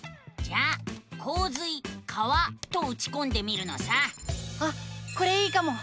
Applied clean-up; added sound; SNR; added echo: none; none; none; none.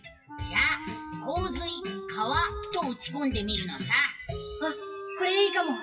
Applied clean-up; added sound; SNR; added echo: classical method WPE with log-MMSE.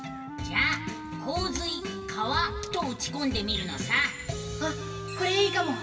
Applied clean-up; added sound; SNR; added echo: none; Wind instrument, woodwind instrument; 10 dB; reverberation time 2.6 s.